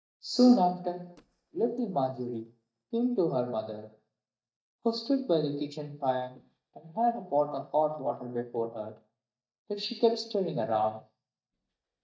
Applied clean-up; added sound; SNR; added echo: neural mask model DeepFilterNet 3.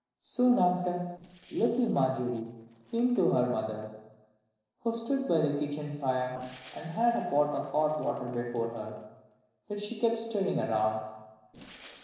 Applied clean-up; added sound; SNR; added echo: neural separator model SepFormer DNS4.